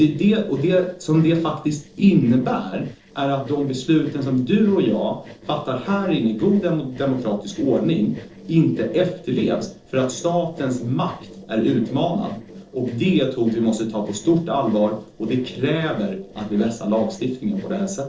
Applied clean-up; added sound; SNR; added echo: neural separator model SepFormer DNS4.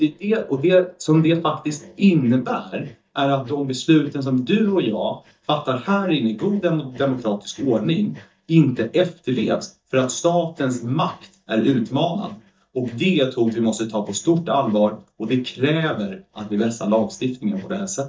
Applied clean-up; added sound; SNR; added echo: neural mask model DeepFilterNet 3.